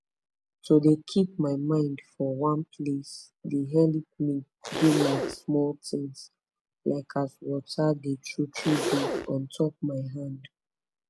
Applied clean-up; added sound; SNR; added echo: none; Zipper (clothing); 6 dB; none.